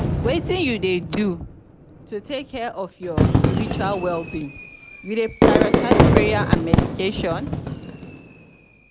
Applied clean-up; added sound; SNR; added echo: none; Fireworks; -5 dB; none.